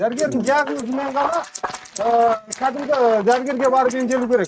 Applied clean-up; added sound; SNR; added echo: neural mask model RNNoise.